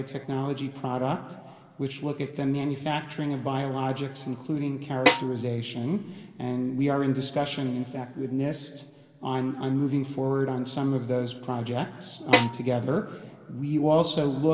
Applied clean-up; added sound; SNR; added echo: none; Snare drum; -1 dB; reverberation time 1.7 s.